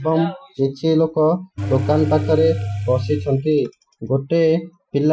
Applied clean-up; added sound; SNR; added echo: classical method Wiener filter.